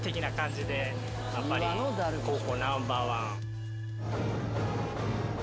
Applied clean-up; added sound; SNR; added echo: none; Organ; 3 dB; none.